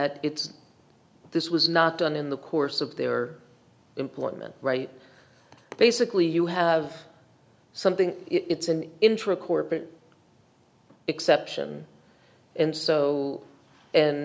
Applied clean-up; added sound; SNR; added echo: none; none; none; none.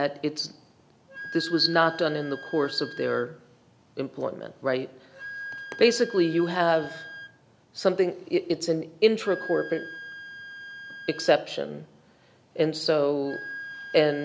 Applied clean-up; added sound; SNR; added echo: none; Wind instrument, woodwind instrument; 15 dB; none.